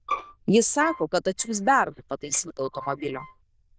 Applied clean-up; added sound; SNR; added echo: neural diffusion model UNIVERSE++.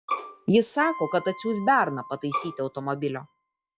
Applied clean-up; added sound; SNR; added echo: classical method log-MMSE.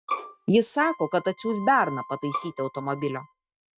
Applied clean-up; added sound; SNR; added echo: neural mask model RNNoise.